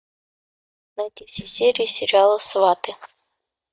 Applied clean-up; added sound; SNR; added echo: neural mask model DeepFilterNet 3.